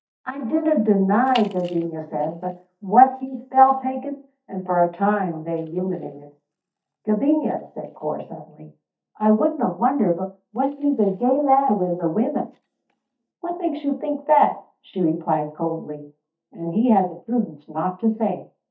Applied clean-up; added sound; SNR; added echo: neural mask model DeepFilterNet 3.